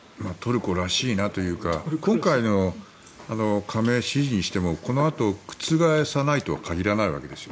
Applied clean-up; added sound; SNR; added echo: none; none; none; none.